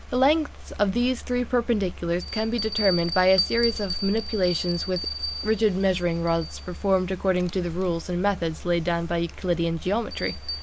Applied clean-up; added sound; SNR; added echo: none; Bell; 11 dB; none.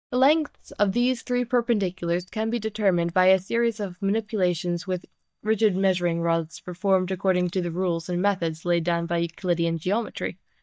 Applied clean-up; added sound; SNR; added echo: neural mask model DeepFilterNet 3.